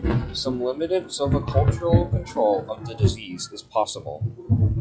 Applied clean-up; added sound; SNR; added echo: classical method log-MMSE.